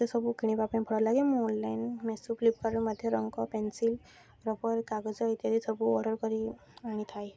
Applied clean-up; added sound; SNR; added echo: none; none; none; none.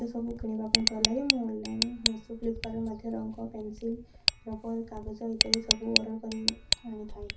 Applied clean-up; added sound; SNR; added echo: none; Tick; -3 dB; reverberation time 0.4 s.